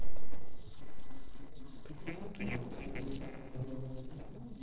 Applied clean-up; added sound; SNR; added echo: neural separator model SepFormer DNS4.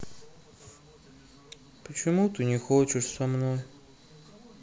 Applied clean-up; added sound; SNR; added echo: none; none; none; none.